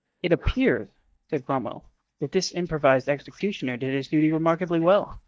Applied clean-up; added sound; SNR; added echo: neural mask model DeepFilterNet 3.